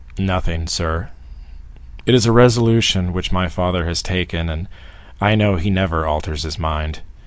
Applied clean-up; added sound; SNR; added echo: none; none; none; none.